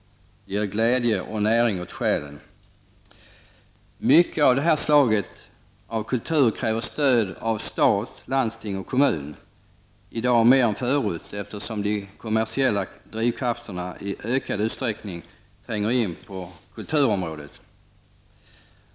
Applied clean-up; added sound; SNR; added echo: none; none; none; none.